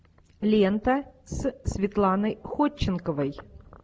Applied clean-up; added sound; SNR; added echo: none; none; none; none.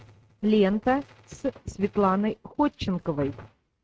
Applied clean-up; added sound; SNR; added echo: neural mask model RNNoise.